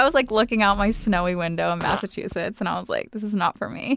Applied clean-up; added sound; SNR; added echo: none; Fart; 14 dB; none.